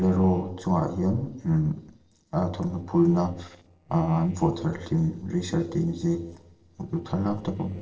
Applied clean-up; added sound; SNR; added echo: neural separator model SepFormer DNS4.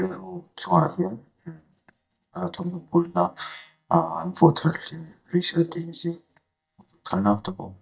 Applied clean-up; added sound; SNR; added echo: neural mask model DeepFilterNet 3.